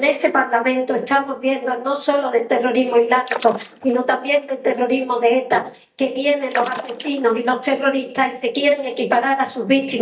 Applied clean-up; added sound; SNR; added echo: neural mask model DeepFilterNet 3.